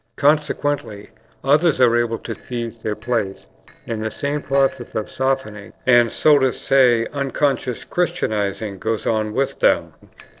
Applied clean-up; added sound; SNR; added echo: neural separator model SepFormer DNS4.